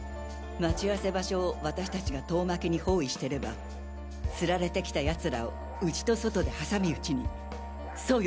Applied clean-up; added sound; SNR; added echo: none; Musical instrument; 9 dB; none.